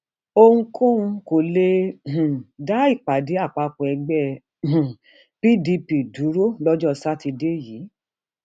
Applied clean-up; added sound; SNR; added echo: none; none; none; none.